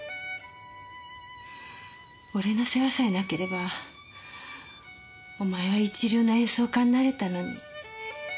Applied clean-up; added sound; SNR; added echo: none; none; none; none.